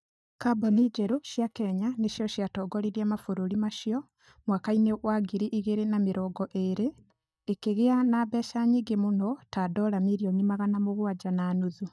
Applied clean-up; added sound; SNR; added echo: neural mask model DeepFilterNet 3.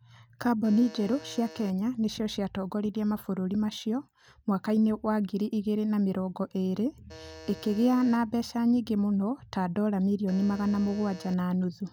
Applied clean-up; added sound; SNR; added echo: none; Alarm; 19 dB; none.